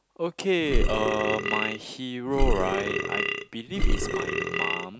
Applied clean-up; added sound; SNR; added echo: none; Burping, eructation; -4 dB; none.